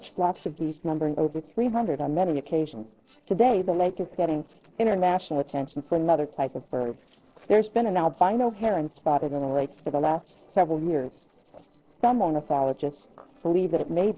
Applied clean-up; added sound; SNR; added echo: neural separator model SepFormer DNS4.